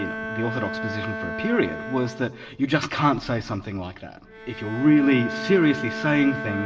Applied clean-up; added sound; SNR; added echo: none; Bowed string instrument; 9 dB; reverberation time 1.2 s.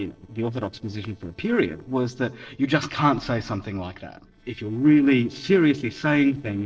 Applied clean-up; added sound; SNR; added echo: neural separator model SepFormer DNS4.